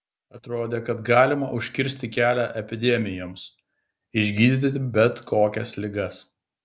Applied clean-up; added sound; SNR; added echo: none; none; none; none.